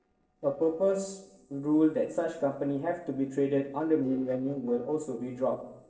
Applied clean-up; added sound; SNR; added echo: neural separator model SepFormer DNS4.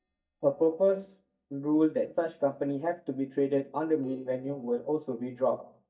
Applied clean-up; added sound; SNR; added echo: neural mask model DeepFilterNet 3.